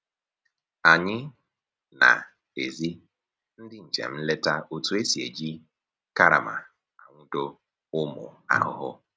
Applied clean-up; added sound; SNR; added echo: none; none; none; none.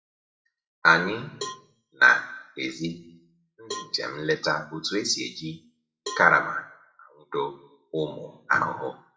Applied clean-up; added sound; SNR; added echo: classical method WPE with log-MMSE.